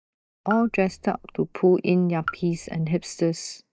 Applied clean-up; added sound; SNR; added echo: neural mask model DeepFilterNet 3.